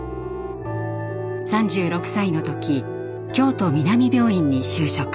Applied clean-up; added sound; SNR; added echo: none; Wind instrument, woodwind instrument; 19 dB; none.